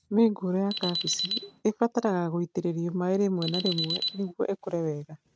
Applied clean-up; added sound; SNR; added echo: neural mask model RNNoise.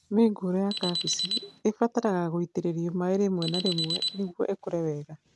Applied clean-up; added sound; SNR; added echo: none; Alarm; 7 dB; none.